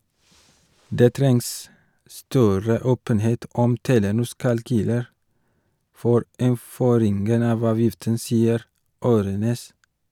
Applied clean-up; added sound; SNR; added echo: none; none; none; none.